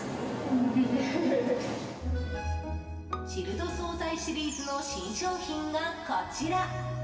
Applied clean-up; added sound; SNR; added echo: none; Bowed string instrument; 17 dB; reverberation time 2.3 s.